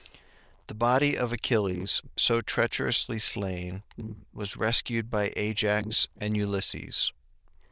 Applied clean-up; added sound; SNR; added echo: neural diffusion model UNIVERSE++.